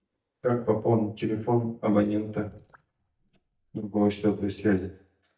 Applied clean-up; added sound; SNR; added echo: neural mask model DeepFilterNet 3.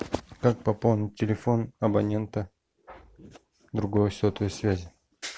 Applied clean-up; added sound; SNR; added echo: none; none; none; none.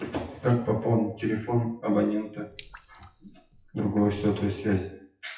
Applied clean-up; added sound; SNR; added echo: classical method WPE with log-MMSE.